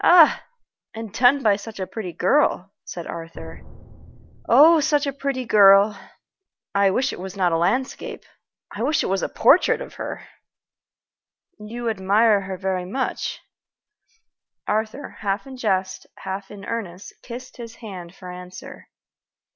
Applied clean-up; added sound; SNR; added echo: none; Drum; 17 dB; none.